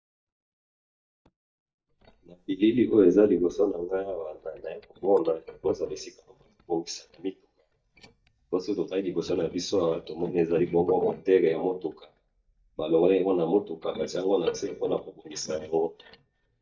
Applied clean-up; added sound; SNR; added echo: neural mask model DeepFilterNet 3.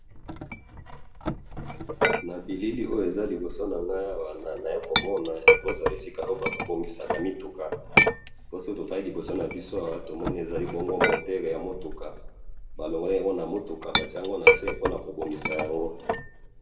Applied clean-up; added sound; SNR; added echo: none; Chink, clink; -3 dB; reverberation time 0.7 s.